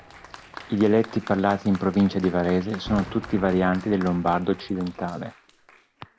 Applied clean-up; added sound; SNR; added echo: none; Applause + Cheering / Fireworks; 17 dB; none.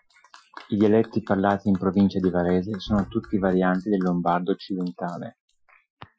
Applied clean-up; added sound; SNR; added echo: classical method Wiener filter.